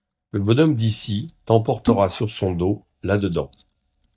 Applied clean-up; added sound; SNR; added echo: neural mask model DeepFilterNet 3.